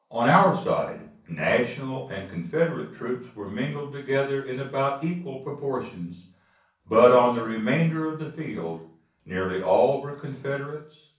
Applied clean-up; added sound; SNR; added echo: none; none; none; reverberation time 0.6 s.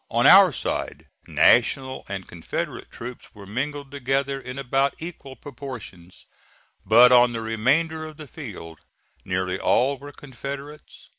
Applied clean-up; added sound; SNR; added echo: none; none; none; none.